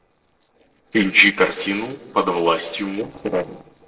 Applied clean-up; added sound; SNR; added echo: neural separator model SepFormer DNS4.